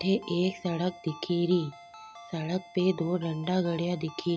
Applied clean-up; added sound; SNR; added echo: none; Ringtone; 19 dB; none.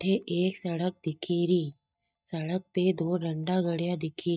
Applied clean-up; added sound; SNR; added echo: neural mask model DeepFilterNet 3.